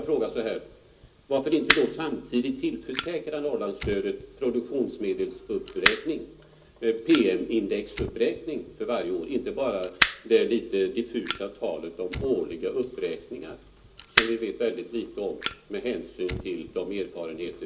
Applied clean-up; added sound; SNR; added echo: none; Fire; 6 dB; reverberation time 0.2 s.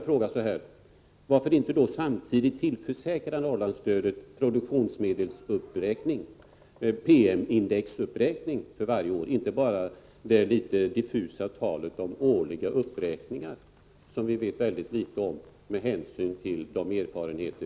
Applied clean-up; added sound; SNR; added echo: none; none; none; none.